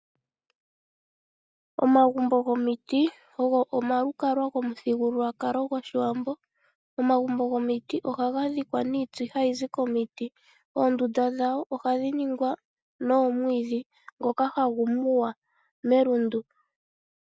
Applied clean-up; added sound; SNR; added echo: none; none; none; none.